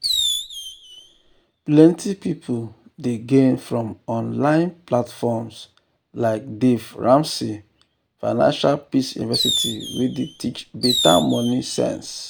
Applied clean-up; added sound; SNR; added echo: none; Fireworks; 5 dB; none.